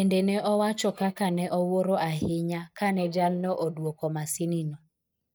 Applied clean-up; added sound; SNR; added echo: neural mask model DeepFilterNet 3.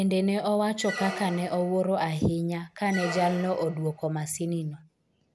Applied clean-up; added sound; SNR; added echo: none; Squeak; 12 dB; none.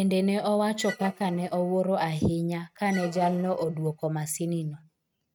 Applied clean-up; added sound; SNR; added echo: neural mask model RNNoise.